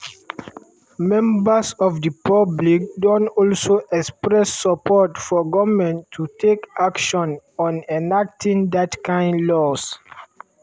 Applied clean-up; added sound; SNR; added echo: none; none; none; none.